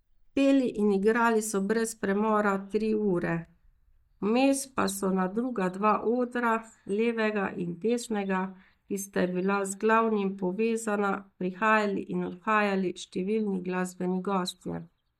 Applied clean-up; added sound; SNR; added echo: neural mask model DeepFilterNet 3.